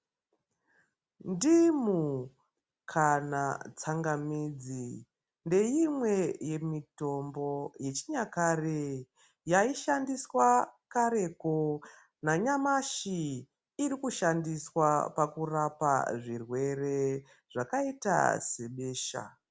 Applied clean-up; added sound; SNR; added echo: none; none; none; none.